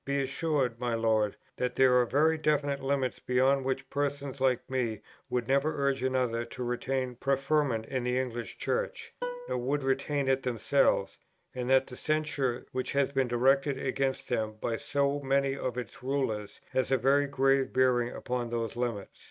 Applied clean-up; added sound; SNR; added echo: neural mask model RNNoise.